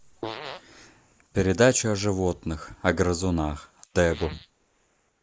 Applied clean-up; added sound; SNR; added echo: neural mask model Resemble Enhance denoiser.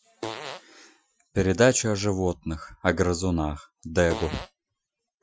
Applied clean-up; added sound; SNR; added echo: classical method Wiener filter.